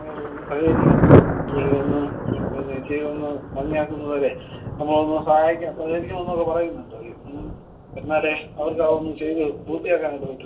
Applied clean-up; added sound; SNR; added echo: none; Thunder; 0 dB; reverberation time 0.2 s.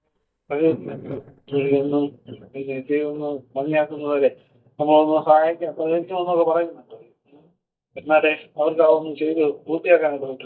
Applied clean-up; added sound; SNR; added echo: neural mask model DeepFilterNet 3.